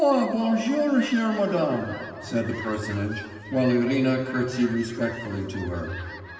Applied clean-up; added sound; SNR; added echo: none; Fowl; 16 dB; reverberation time 2.4 s.